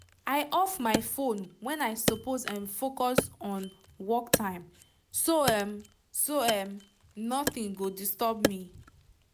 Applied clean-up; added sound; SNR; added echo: none; Wood; 5 dB; none.